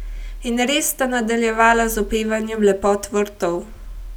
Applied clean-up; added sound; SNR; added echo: none; none; none; none.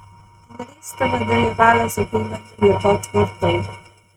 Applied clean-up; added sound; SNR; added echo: neural mask model RNNoise.